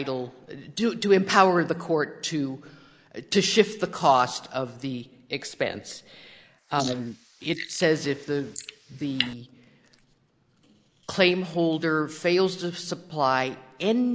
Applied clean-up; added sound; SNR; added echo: neural mask model Resemble Enhance denoiser.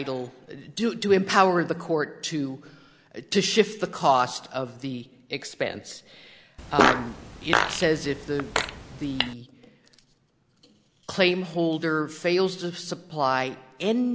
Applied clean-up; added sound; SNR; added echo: none; Fart; 0 dB; none.